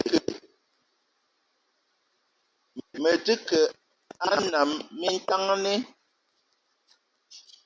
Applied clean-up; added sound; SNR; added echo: none; none; none; none.